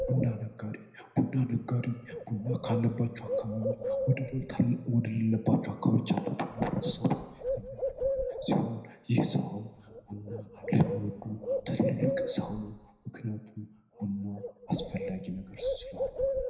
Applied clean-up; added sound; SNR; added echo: none; Bird; 6 dB; reverberation time 0.8 s.